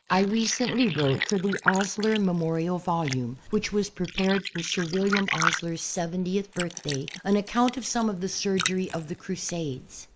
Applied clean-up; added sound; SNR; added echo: neural mask model Resemble Enhance denoiser.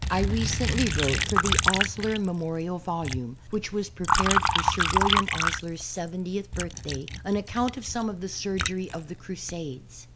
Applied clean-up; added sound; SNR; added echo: none; Liquid; -1 dB; none.